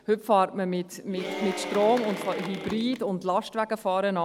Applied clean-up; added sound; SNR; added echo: none; Applause / Cheering; 9 dB; none.